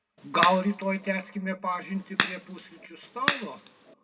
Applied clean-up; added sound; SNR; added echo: none; Crack; 1 dB; reverberation time 1.3 s.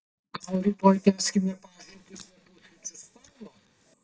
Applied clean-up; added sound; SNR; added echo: neural mask model DeepFilterNet 3.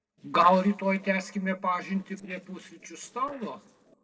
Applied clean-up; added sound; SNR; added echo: neural separator model SepFormer DNS4.